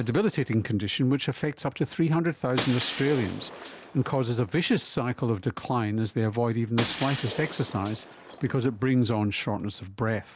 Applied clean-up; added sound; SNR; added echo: none; Shatter; 14 dB; none.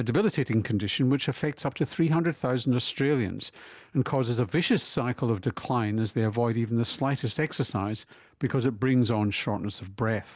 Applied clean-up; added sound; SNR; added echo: none; none; none; none.